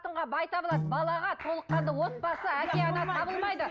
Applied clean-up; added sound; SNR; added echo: none; Piano; 4 dB; none.